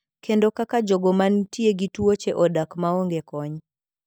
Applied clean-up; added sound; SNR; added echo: none; none; none; none.